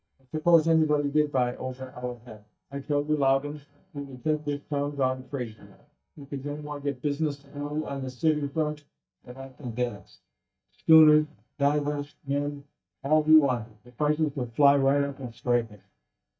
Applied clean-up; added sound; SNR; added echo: neural mask model DeepFilterNet 3.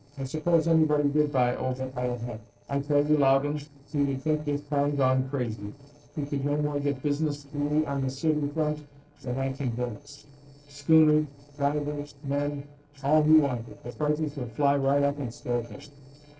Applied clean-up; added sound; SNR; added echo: neural separator model SepFormer DNS4.